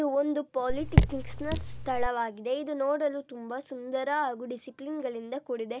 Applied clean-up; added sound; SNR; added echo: none; Raindrop / Drip; -5 dB; none.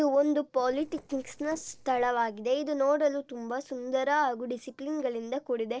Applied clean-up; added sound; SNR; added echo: neural separator model SepFormer DNS4.